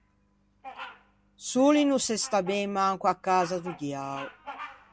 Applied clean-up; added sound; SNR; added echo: none; Bird vocalization, bird call, bird song; 17 dB; none.